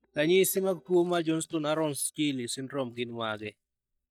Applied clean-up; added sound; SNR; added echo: neural mask model DeepFilterNet 3.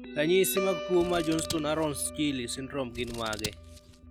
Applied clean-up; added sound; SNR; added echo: none; Guitar + Scissors; 9 dB; none.